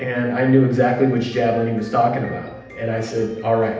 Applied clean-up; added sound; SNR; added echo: none; none; none; reverberation time 0.8 s.